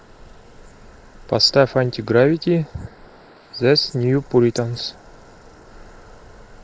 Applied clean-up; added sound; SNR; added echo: neural mask model Resemble Enhance denoiser.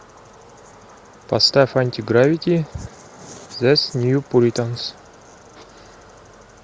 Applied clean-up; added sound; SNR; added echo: none; none; none; none.